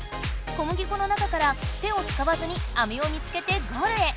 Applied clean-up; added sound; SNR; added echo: none; none; none; none.